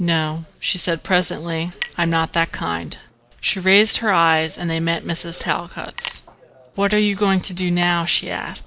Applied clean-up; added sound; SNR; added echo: neural separator model SepFormer DNS4.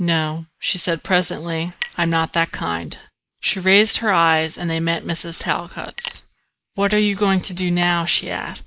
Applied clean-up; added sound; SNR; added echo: neural mask model Resemble Enhance denoiser.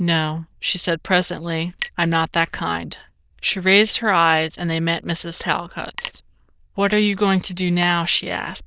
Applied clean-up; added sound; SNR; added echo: neural diffusion model UNIVERSE++.